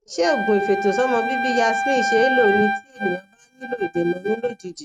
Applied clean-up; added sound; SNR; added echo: neural mask model RNNoise.